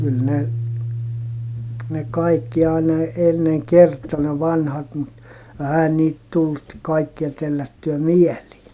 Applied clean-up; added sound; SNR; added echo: none; Piano; 10 dB; none.